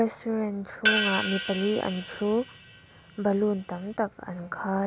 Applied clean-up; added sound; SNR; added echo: none; Hi-hat; 2 dB; none.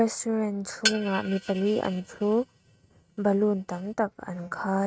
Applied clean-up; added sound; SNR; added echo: neural mask model RNNoise.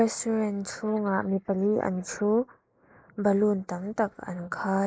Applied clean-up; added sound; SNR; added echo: neural mask model Resemble Enhance denoiser.